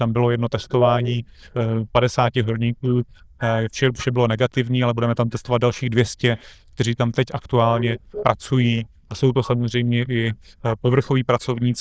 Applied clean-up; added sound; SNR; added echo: neural diffusion model UNIVERSE++.